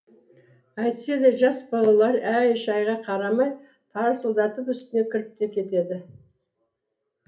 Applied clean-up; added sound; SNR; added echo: none; none; none; reverberation time 0.3 s.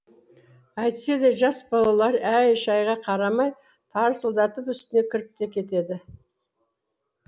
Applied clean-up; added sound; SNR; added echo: none; none; none; none.